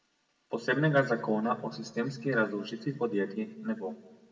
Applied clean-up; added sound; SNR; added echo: none; none; none; reverberation time 1.3 s.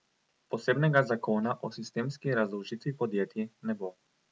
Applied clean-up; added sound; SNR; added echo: none; none; none; none.